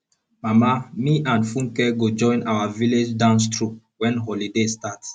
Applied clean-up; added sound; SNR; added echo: none; none; none; none.